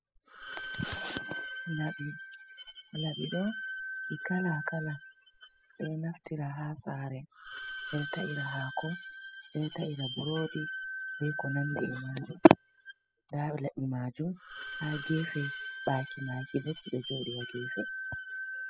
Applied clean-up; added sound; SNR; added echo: classical method spectral subtraction.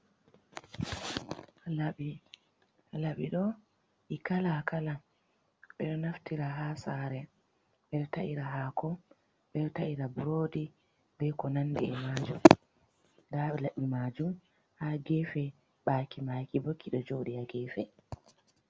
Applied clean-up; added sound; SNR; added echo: none; none; none; none.